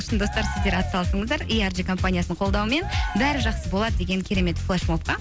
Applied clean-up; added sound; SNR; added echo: none; Cheering; 15 dB; none.